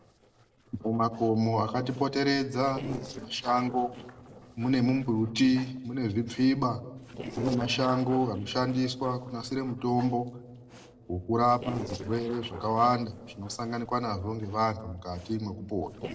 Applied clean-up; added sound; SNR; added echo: neural separator model SepFormer DNS4.